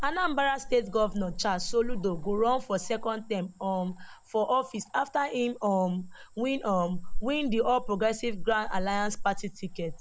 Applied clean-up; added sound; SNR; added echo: none; Cricket / Frog; 6 dB; none.